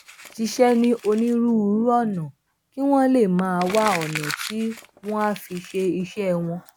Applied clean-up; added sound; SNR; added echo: none; Crumpling, crinkling; 15 dB; none.